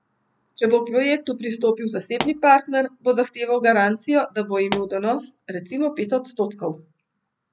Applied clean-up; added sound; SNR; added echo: none; Explosion; 12 dB; none.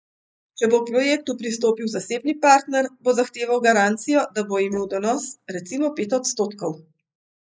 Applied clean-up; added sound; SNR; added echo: neural mask model Resemble Enhance denoiser.